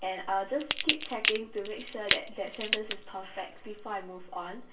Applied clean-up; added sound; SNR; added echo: none; Crackle / Crushing; -1 dB; reverberation time 0.3 s.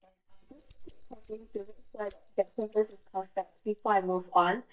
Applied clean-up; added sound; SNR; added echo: neural mask model DeepFilterNet 3.